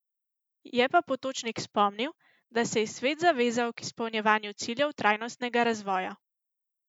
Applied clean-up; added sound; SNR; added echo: none; none; none; none.